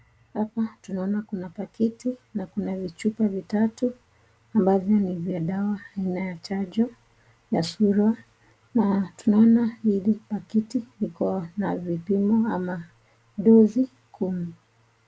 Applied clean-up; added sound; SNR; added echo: none; none; none; none.